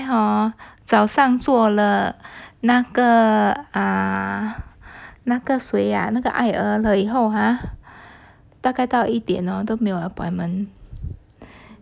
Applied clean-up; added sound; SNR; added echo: none; none; none; none.